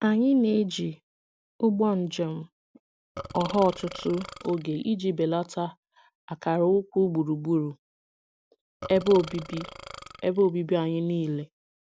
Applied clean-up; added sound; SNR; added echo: none; Burping, eructation; 14 dB; none.